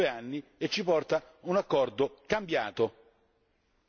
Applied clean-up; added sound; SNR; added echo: none; none; none; none.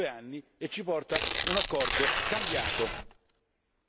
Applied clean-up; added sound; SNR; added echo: none; Tearing; -5 dB; none.